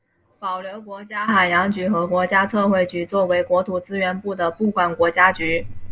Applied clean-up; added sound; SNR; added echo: none; none; none; none.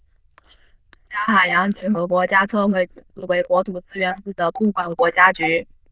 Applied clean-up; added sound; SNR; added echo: neural diffusion model UNIVERSE++.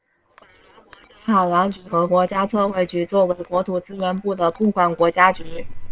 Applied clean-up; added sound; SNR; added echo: neural separator model SepFormer WHAM!.